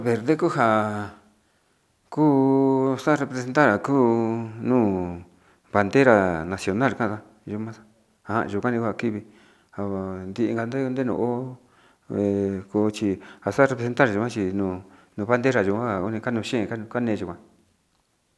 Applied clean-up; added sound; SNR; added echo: none; none; none; none.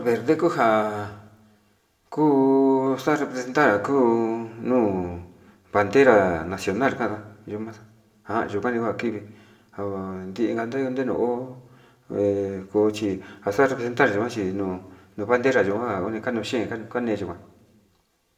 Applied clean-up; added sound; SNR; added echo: none; none; none; reverberation time 0.6 s.